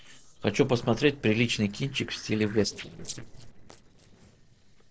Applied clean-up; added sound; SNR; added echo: neural separator model SepFormer DNS4.